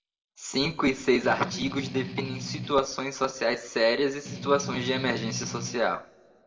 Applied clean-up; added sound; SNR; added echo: none; Strum; 8 dB; reverberation time 0.6 s.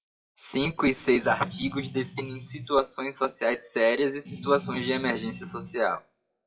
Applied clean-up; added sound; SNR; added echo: classical method WPE with log-MMSE.